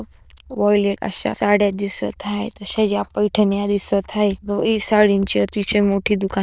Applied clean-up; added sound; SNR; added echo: neural diffusion model UNIVERSE++.